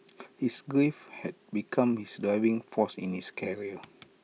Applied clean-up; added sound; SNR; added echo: none; none; none; none.